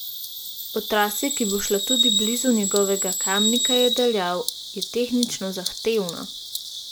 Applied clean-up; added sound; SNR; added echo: none; Bird vocalization, bird call, bird song; 2 dB; none.